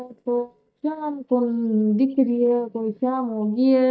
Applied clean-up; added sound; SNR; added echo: neural mask model DeepFilterNet 3.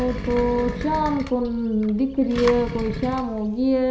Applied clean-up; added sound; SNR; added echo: none; Engine; 10 dB; reverberation time 0.5 s.